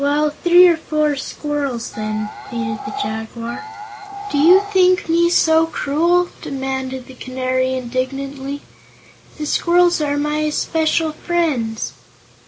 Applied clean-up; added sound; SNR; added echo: none; Animal; 10 dB; none.